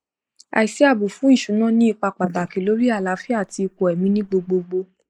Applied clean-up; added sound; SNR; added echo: neural mask model Resemble Enhance denoiser.